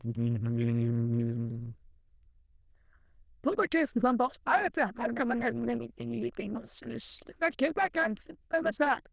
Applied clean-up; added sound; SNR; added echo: neural diffusion model UNIVERSE++.